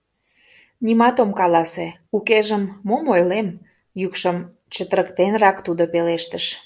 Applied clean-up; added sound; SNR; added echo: none; none; none; none.